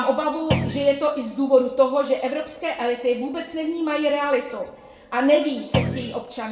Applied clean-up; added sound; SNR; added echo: none; Thump, thud; 3 dB; reverberation time 0.7 s.